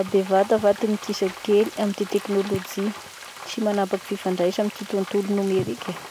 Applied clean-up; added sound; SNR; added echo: none; Frying (food); 15 dB; none.